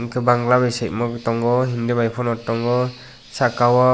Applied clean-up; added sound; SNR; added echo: none; none; none; none.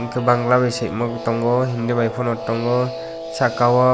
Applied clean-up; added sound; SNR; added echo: none; Guitar; 12 dB; none.